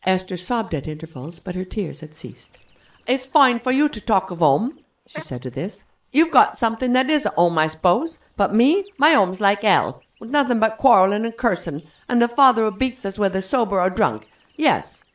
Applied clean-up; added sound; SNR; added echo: neural mask model Resemble Enhance denoiser.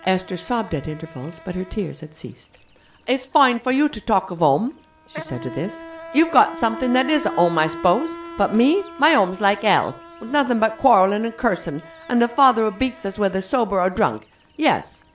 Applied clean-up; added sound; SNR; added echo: none; Insect; 17 dB; none.